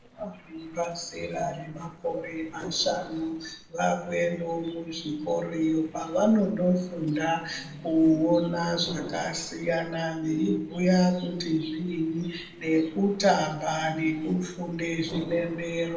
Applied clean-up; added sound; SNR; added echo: neural separator model SepFormer DNS4.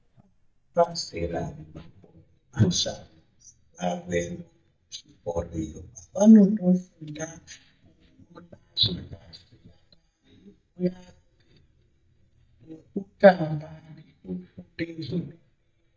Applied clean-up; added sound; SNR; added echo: neural mask model DeepFilterNet 3.